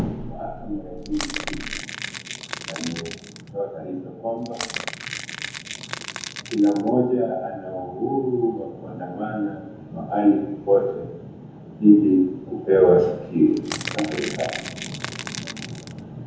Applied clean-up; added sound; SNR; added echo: none; Crackle / Crushing; 10 dB; reverberation time 1.0 s.